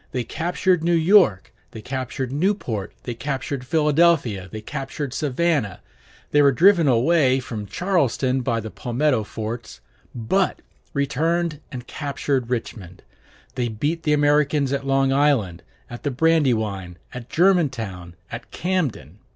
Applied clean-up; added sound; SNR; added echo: none; none; none; none.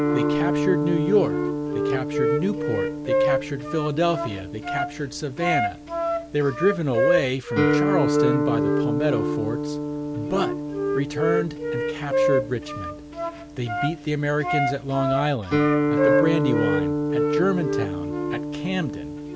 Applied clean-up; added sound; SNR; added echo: none; Guitar + Wind instrument, woodwind instrument; -3 dB; none.